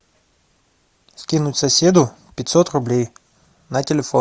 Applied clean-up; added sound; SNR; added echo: none; none; none; none.